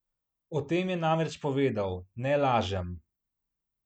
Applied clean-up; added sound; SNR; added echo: none; none; none; none.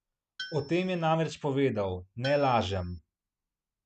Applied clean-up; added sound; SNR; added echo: none; Tools; 15 dB; none.